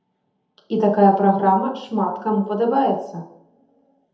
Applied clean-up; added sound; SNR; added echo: none; none; none; reverberation time 0.7 s.